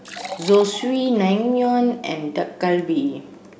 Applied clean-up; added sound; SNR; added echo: none; Liquid; 19 dB; none.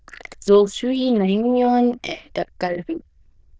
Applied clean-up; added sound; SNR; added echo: neural diffusion model UNIVERSE++.